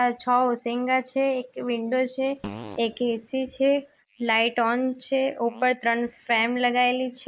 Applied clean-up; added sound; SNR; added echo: neural mask model Resemble Enhance denoiser.